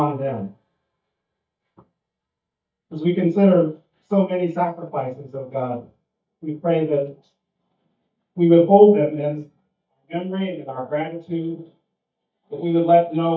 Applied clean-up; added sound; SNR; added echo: neural mask model DeepFilterNet 3.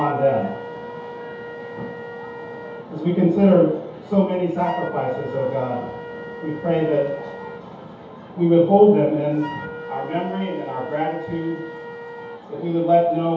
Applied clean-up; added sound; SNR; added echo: none; Wind instrument, woodwind instrument; 15 dB; reverberation time 0.8 s.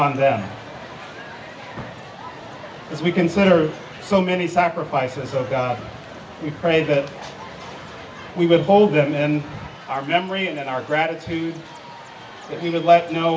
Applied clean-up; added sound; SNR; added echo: none; none; none; none.